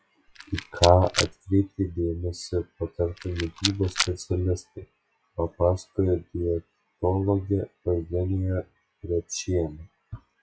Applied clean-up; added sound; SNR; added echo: classical method log-MMSE.